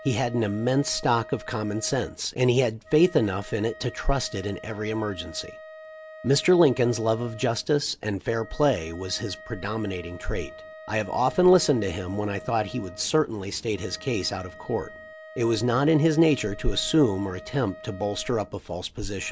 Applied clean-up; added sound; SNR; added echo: none; Wind instrument, woodwind instrument; 19 dB; none.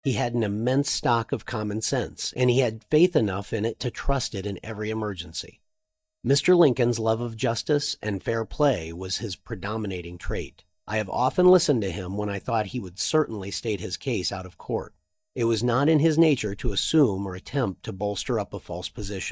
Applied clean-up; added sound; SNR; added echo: neural mask model DeepFilterNet 3.